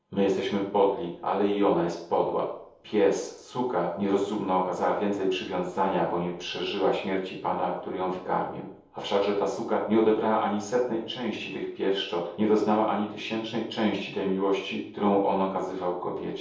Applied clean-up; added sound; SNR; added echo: none; none; none; reverberation time 0.7 s.